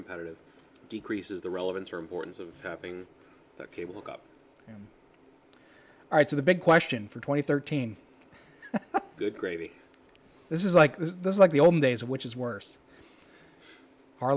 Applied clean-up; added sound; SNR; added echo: none; none; none; none.